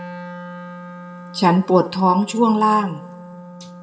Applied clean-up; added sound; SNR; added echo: none; Wind instrument, woodwind instrument; 16 dB; reverberation time 0.7 s.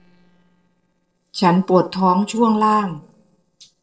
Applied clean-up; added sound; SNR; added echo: neural separator model SepFormer DNS4.